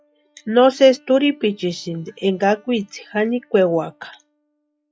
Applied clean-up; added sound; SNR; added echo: classical method log-MMSE.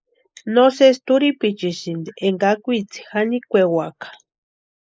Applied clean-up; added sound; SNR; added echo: neural mask model Resemble Enhance denoiser.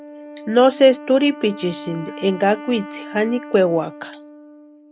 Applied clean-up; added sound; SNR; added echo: none; Wind instrument, woodwind instrument; 16 dB; none.